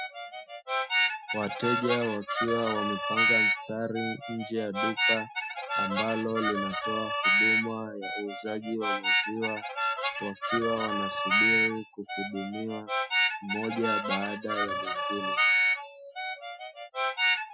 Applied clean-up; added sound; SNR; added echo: classical method Wiener filter.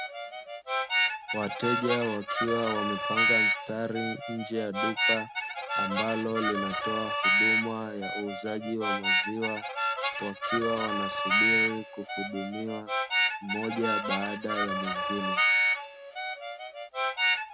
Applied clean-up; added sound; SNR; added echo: none; Harmonica; -4 dB; none.